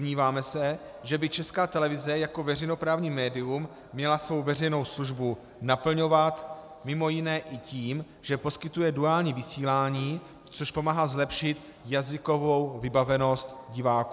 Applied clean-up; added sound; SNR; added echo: none; none; none; none.